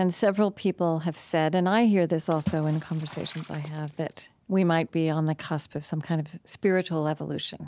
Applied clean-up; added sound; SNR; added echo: none; Water / Splash, splatter; 13 dB; none.